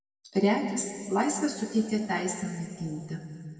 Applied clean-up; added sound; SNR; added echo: none; none; none; reverberation time 2.2 s.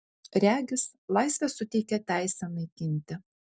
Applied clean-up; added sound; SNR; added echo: none; none; none; none.